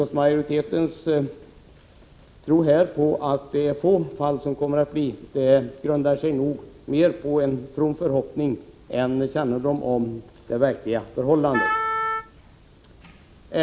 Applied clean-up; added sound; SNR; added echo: none; Wind instrument, woodwind instrument; 4 dB; none.